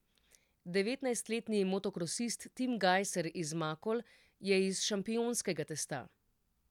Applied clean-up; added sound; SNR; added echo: none; none; none; none.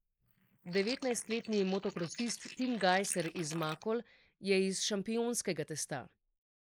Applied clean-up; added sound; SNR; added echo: neural mask model Resemble Enhance denoiser.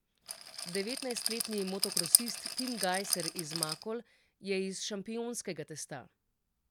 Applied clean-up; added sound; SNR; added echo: none; Rattle; -4 dB; none.